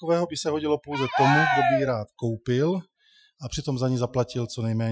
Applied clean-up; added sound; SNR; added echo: classical method Wiener filter.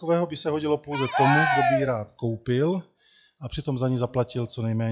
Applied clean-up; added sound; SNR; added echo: classical method log-MMSE.